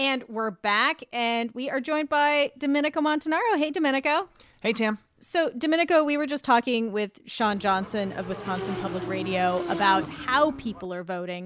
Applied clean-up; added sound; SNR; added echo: none; Motorcycle / Engine; 9 dB; none.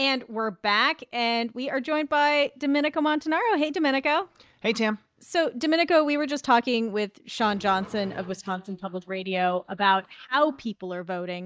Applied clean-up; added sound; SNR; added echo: neural mask model DeepFilterNet 3.